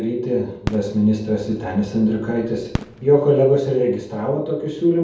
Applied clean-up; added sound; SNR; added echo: none; Fireworks; 14 dB; reverberation time 0.7 s.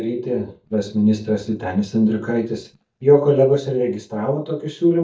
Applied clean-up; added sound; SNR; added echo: neural mask model DeepFilterNet 3.